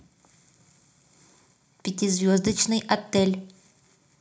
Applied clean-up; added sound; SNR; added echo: none; none; none; reverberation time 0.4 s.